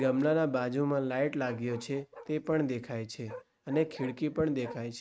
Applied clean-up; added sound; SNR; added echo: neural mask model RNNoise.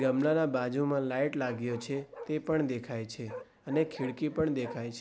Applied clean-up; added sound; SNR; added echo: none; Bark; 16 dB; none.